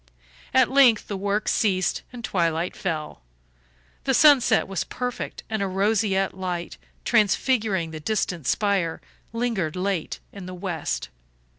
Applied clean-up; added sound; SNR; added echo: none; none; none; none.